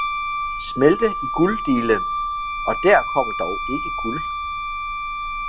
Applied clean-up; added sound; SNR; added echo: none; Wind instrument, woodwind instrument; 3 dB; none.